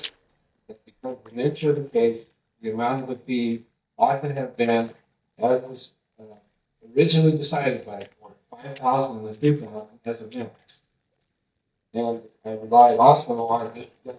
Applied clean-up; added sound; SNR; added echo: neural mask model DeepFilterNet 3.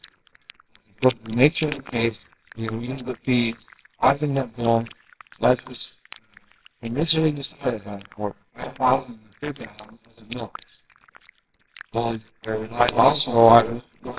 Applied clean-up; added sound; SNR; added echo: neural separator model SepFormer WHAMR!.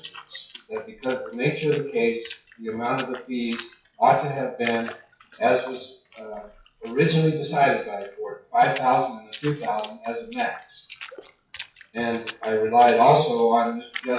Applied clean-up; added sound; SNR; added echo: classical method WPE with log-MMSE.